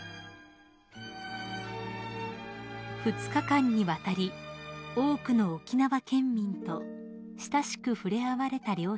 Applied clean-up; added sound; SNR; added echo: none; none; none; none.